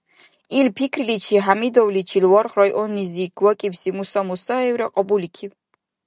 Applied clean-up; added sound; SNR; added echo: none; none; none; none.